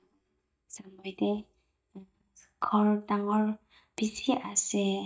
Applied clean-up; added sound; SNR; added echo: neural mask model DeepFilterNet 3.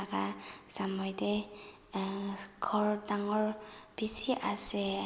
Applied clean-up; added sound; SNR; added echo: none; none; none; none.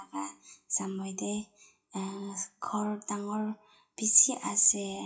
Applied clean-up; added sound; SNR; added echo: classical method WPE with log-MMSE.